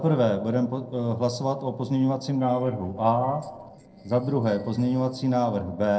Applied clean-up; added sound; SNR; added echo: neural separator model SepFormer DNS4.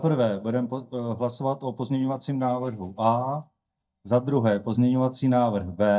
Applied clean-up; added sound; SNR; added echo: neural mask model DeepFilterNet 3.